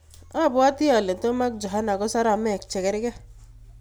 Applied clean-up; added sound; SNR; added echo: none; none; none; none.